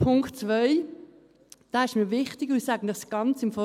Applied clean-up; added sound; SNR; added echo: none; none; none; none.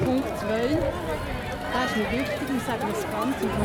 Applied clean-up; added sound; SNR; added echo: none; Crowd; -1 dB; none.